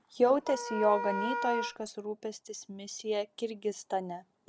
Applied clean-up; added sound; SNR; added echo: none; Wind instrument, woodwind instrument; 3 dB; none.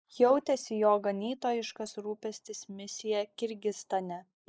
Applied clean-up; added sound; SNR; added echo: neural mask model Resemble Enhance denoiser.